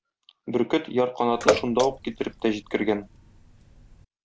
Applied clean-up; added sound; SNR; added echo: none; Bathtub (filling or washing) / Water / Splash, splatter; 4 dB; none.